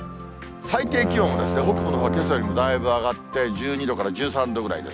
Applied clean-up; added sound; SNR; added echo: none; Brass instrument; 2 dB; none.